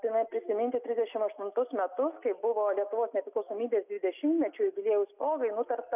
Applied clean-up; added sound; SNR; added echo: none; none; none; none.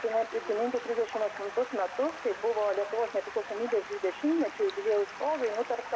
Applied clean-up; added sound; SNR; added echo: none; Stream; 12 dB; none.